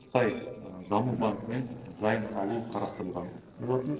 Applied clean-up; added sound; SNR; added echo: neural separator model SepFormer DNS4.